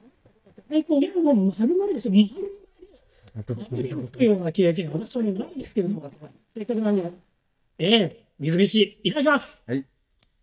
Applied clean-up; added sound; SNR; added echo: neural mask model DeepFilterNet 3.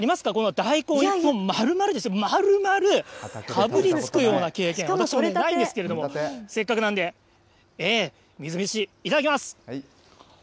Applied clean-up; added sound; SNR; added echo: none; none; none; none.